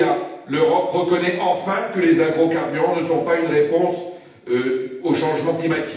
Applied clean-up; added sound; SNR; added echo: none; none; none; reverberation time 0.9 s.